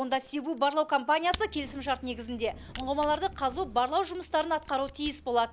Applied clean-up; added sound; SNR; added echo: none; Camera; 20 dB; none.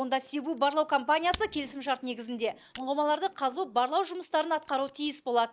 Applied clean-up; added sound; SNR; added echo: neural mask model DeepFilterNet 3.